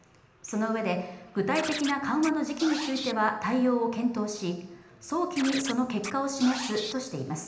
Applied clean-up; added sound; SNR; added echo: none; Scratching (performance technique); 11 dB; reverberation time 0.9 s.